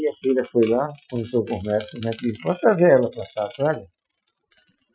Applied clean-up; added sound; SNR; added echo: classical method Wiener filter.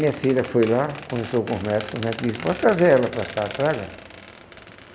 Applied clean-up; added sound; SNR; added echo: none; Squeak; 15 dB; none.